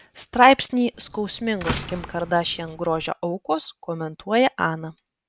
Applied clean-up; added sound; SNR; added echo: none; Slam; 11 dB; none.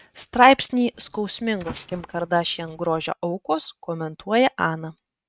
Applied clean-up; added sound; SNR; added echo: neural mask model RNNoise.